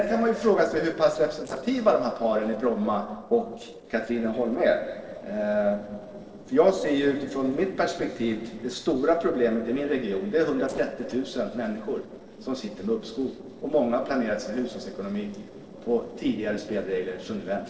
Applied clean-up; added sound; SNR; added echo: neural separator model SepFormer DNS4.